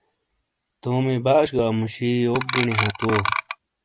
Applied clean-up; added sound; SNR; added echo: none; Clock; 1 dB; none.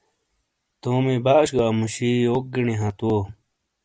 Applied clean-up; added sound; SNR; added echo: none; none; none; none.